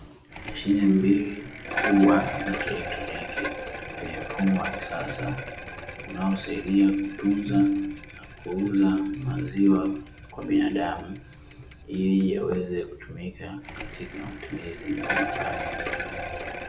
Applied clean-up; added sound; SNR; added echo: none; Bicycle; 9 dB; none.